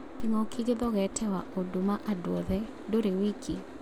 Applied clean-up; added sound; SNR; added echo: none; Boat, Water vehicle; 14 dB; none.